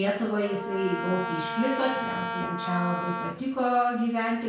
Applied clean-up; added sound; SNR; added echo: none; Wind instrument, woodwind instrument; 6 dB; reverberation time 0.5 s.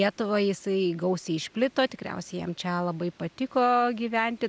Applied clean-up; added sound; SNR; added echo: none; none; none; none.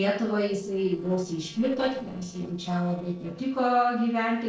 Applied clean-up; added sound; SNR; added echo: neural separator model SepFormer DNS4.